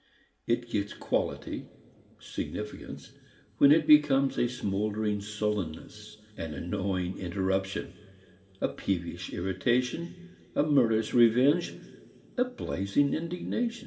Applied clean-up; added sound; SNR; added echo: none; none; none; reverberation time 2.6 s.